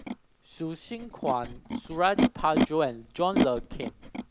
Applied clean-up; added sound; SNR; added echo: neural mask model Resemble Enhance denoiser.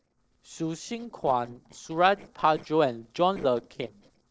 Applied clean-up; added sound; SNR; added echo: neural separator model SepFormer DNS4.